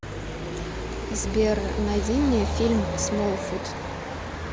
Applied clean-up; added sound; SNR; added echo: none; none; none; none.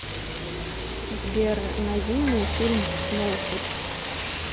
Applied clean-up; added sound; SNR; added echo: none; Frying (food); 3 dB; none.